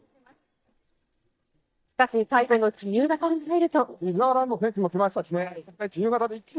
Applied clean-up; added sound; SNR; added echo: neural mask model DeepFilterNet 3.